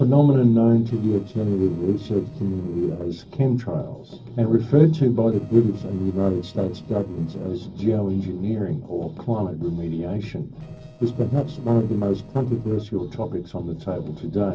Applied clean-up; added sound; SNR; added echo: neural separator model SepFormer DNS4.